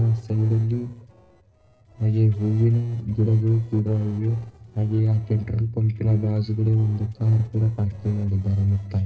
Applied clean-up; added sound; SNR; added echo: neural separator model SepFormer DNS4.